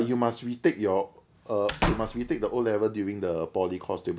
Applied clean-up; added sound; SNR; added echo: none; Slam / Wood; 7 dB; none.